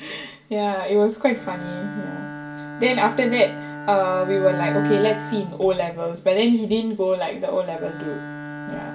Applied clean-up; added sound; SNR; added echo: none; Bowed string instrument; 10 dB; reverberation time 0.2 s.